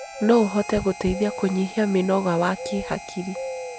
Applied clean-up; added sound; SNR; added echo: none; Harmonica + Bird vocalization, bird call, bird song; 12 dB; none.